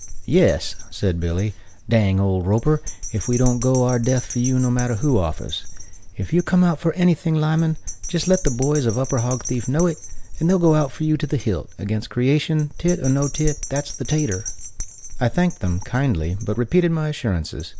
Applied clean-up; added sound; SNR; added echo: none; Bell; 10 dB; none.